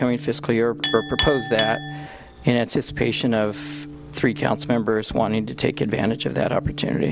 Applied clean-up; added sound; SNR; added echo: none; Organ + Chink, clink; 7 dB; none.